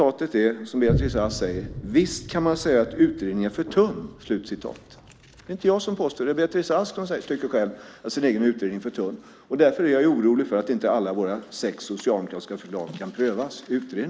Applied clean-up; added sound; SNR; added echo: none; Boom; 14 dB; none.